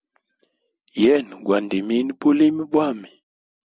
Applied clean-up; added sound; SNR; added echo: none; none; none; none.